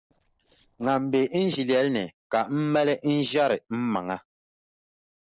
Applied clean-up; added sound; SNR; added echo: neural separator model SepFormer DNS4.